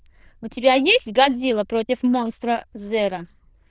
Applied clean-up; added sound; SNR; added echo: neural diffusion model UNIVERSE++.